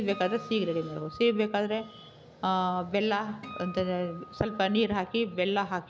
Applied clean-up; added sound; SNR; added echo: none; Acoustic guitar; 17 dB; none.